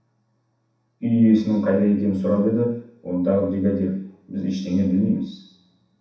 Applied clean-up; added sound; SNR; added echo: none; none; none; reverberation time 0.7 s.